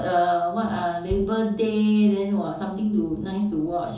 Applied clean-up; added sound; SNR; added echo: none; Bass drum; 16 dB; reverberation time 0.6 s.